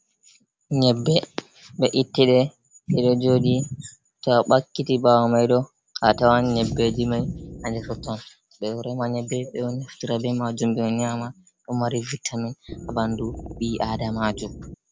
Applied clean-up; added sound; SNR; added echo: none; Wind instrument, woodwind instrument; 13 dB; none.